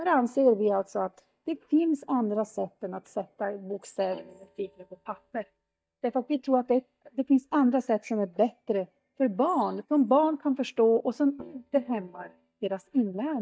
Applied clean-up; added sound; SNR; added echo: neural mask model DeepFilterNet 3.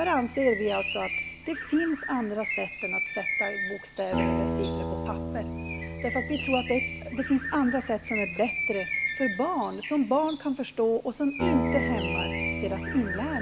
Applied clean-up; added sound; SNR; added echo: none; Bird + Acoustic guitar; 3 dB; none.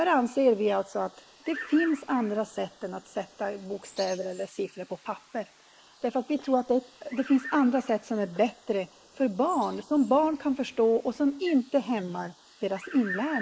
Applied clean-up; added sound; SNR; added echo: neural mask model Resemble Enhance denoiser.